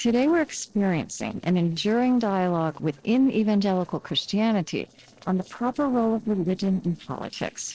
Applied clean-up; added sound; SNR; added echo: neural separator model SepFormer DNS4.